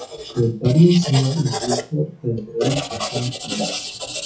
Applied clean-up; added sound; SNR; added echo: classical method WPE with log-MMSE.